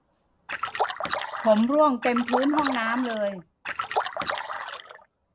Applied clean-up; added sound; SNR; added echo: none; Splash, splatter; 4 dB; none.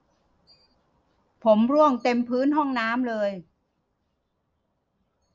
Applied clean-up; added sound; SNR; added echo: none; none; none; none.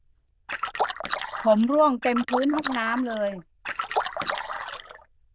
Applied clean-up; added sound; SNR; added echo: neural diffusion model UNIVERSE++.